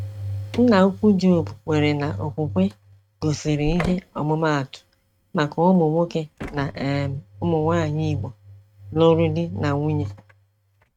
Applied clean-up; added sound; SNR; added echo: neural mask model RNNoise.